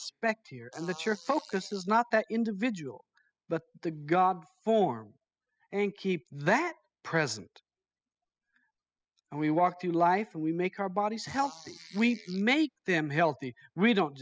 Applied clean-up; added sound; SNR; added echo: classical method spectral subtraction.